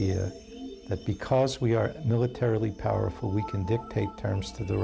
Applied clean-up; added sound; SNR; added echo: none; none; none; none.